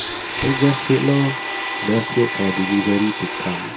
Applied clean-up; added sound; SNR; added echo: none; Domestic sounds, home sounds; 5 dB; reverberation time 0.1 s.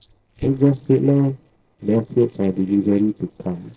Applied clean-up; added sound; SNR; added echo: neural separator model SepFormer DNS4.